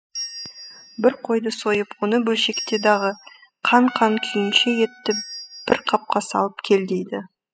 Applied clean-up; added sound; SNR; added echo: classical method spectral subtraction.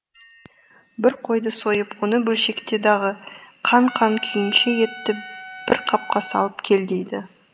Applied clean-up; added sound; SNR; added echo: none; Trumpet + Bell; 15 dB; none.